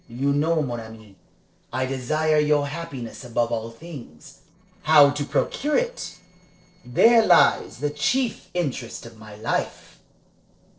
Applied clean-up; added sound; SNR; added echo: neural separator model SepFormer DNS4.